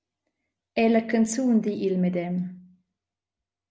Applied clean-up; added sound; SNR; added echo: none; none; none; none.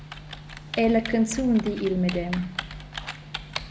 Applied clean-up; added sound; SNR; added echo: none; Typing; 10 dB; none.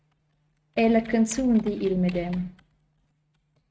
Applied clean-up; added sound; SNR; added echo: neural mask model RNNoise.